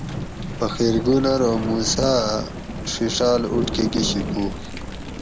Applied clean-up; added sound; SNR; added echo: none; Thunder / Rain; 6 dB; none.